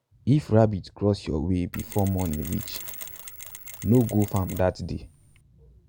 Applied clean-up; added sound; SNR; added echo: none; Mechanisms; 14 dB; none.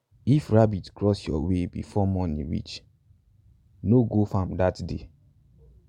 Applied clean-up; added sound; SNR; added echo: none; none; none; none.